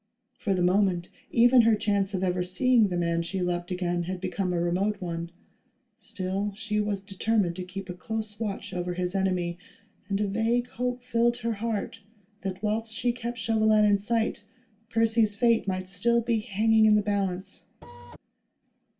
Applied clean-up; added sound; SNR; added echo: none; Printer; 15 dB; reverberation time 0.2 s.